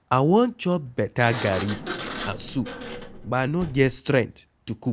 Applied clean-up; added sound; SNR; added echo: none; Sliding door; 14 dB; none.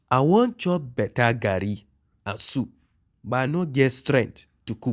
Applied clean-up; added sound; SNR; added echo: none; none; none; none.